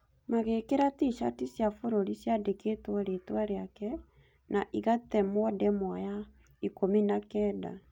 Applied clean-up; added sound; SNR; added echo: none; none; none; none.